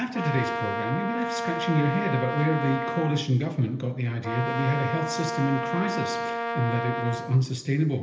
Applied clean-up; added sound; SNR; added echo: none; Brass instrument; 4 dB; reverberation time 1.4 s.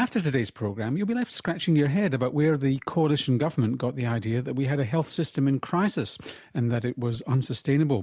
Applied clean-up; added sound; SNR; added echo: none; none; none; none.